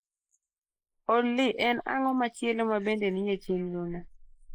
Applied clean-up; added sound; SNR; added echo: neural mask model Resemble Enhance denoiser.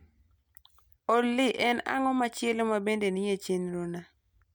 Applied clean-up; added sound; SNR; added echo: none; none; none; none.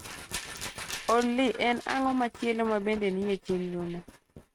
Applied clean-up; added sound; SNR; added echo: neural mask model RNNoise.